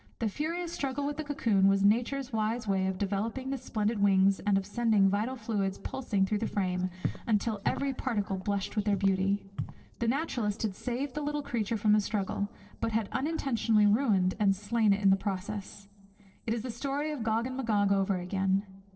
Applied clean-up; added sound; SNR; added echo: neural separator model SepFormer DNS4.